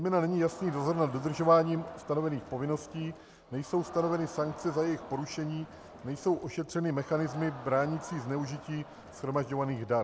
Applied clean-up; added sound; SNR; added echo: none; Crowd; 16 dB; none.